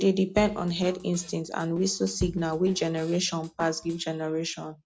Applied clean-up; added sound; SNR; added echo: neural separator model SepFormer DNS4.